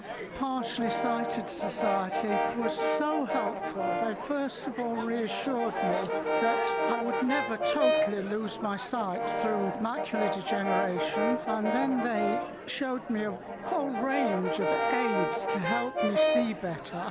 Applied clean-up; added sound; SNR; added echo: none; Brass instrument; -1 dB; none.